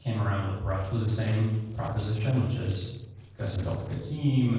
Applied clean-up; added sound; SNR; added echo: neural separator model SepFormer DNS4.